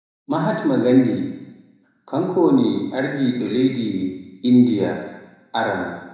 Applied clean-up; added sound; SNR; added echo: none; none; none; reverberation time 1.0 s.